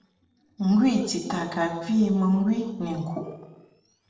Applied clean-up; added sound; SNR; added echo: neural separator model SepFormer DNS4.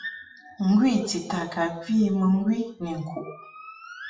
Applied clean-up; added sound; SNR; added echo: classical method WPE with log-MMSE.